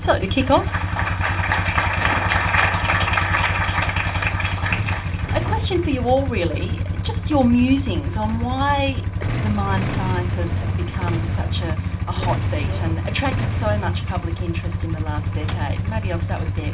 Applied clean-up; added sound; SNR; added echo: none; Idling / Engine starting / Motorcycle / Accelerating, revving, vroom; -1 dB; reverberation time 0.2 s.